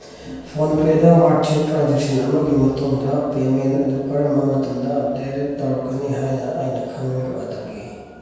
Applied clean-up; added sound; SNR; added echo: none; none; none; reverberation time 1.2 s.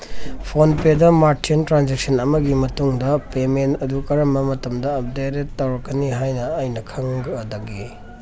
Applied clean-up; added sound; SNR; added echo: none; none; none; none.